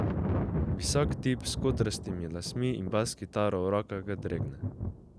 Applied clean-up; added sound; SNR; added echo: none; Thunder; 2 dB; none.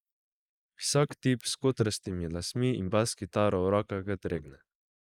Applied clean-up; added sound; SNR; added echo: neural mask model Resemble Enhance denoiser.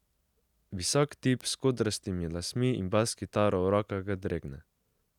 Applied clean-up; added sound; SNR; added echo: none; none; none; none.